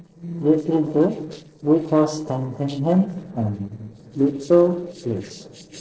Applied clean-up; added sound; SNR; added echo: neural separator model SepFormer DNS4.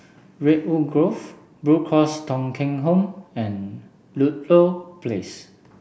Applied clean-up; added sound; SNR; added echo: none; none; none; none.